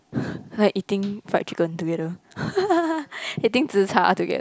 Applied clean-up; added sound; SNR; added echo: none; none; none; none.